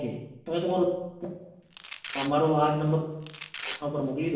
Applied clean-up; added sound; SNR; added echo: none; Domestic sounds, home sounds; 4 dB; reverberation time 0.9 s.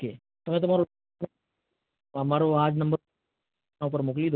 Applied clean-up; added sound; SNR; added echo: none; none; none; none.